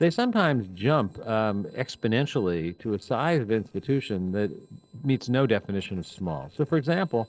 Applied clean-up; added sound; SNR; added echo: neural separator model SepFormer DNS4.